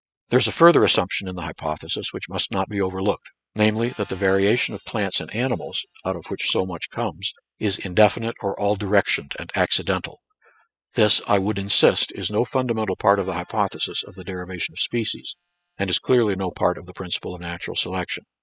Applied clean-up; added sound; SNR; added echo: classical method spectral subtraction.